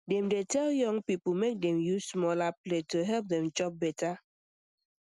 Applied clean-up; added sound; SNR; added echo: none; none; none; none.